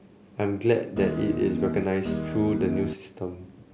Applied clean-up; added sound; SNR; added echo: none; Guitar; 2 dB; none.